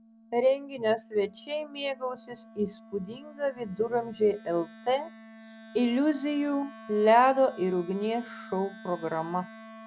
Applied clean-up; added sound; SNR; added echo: none; Wind instrument, woodwind instrument; 20 dB; none.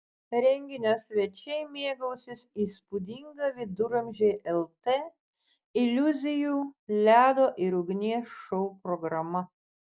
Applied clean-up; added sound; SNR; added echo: none; none; none; none.